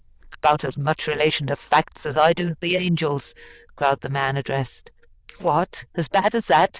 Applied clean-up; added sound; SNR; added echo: neural diffusion model UNIVERSE++.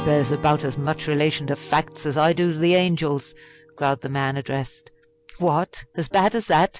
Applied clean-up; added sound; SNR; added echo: none; Acoustic guitar / Strum; 17 dB; none.